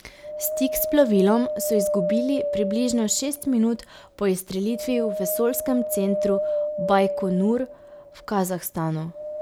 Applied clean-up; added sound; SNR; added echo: none; Wind; 5 dB; none.